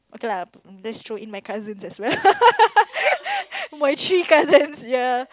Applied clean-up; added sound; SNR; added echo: none; none; none; none.